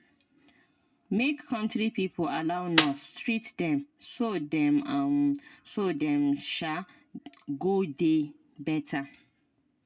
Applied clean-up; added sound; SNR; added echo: none; Snare drum; -4 dB; none.